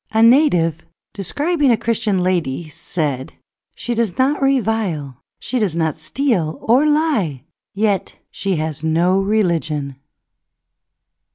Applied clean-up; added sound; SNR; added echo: none; none; none; none.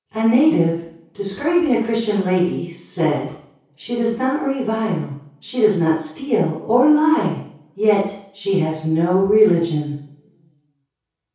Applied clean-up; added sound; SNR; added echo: none; none; none; reverberation time 0.6 s.